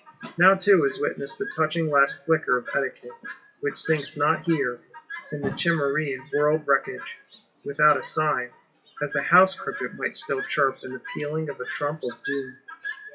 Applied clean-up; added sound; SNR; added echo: classical method WPE with log-MMSE.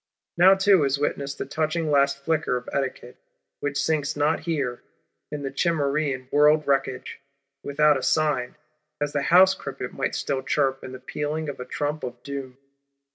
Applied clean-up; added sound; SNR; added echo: none; none; none; none.